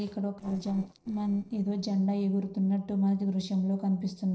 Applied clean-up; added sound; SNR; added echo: neural separator model SepFormer DNS4.